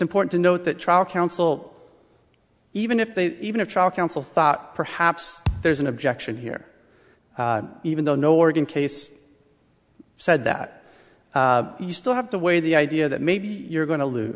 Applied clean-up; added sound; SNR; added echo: none; Thump, thud; 7 dB; none.